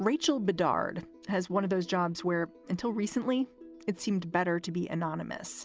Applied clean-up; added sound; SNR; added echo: none; none; none; none.